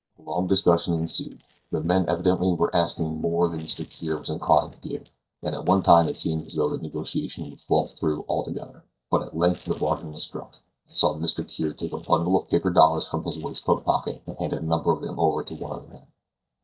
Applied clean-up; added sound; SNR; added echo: neural mask model DeepFilterNet 3.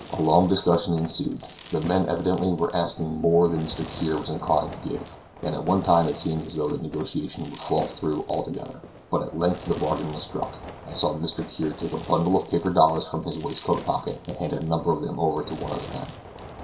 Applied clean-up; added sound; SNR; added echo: none; Fireworks; 16 dB; reverberation time 0.3 s.